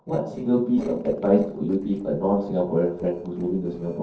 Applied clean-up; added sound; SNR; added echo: neural separator model SepFormer DNS4.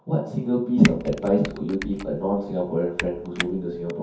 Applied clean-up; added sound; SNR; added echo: none; Typing; 12 dB; reverberation time 0.6 s.